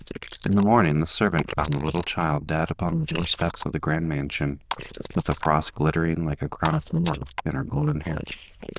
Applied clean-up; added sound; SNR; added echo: neural diffusion model UNIVERSE++.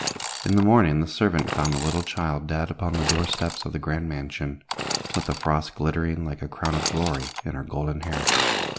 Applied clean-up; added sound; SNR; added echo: none; Sawing / Engine; 6 dB; none.